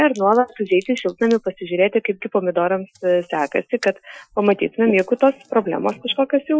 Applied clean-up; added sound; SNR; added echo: classical method Wiener filter.